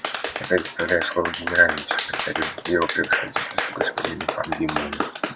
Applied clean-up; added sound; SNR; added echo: none; Clapping; 3 dB; none.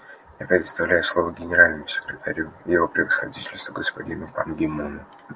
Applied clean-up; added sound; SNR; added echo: none; none; none; none.